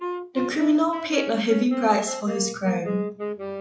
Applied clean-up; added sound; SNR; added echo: classical method log-MMSE.